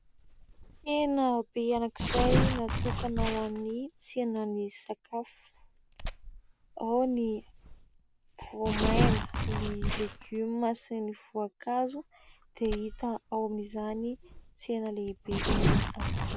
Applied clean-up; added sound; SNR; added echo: none; Tearing; 0 dB; none.